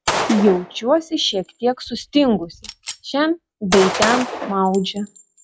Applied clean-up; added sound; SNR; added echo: classical method log-MMSE.